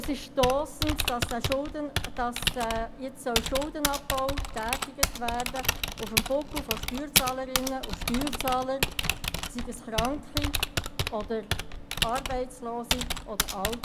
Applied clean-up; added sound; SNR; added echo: none; Typing; -1 dB; none.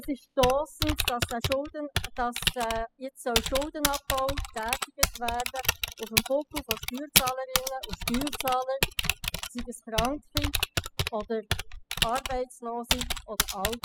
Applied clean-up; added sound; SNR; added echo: classical method spectral subtraction.